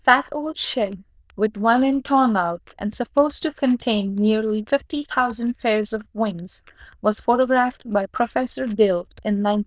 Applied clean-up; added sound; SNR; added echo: neural diffusion model UNIVERSE++.